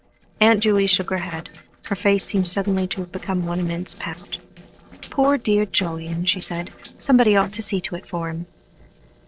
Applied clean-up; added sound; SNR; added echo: neural separator model SepFormer DNS4.